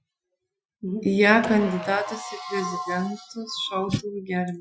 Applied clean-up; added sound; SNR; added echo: classical method Wiener filter.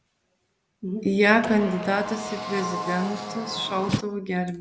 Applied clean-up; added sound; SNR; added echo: none; Car; 7 dB; none.